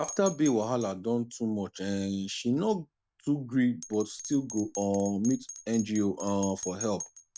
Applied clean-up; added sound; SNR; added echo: none; Bell; 15 dB; none.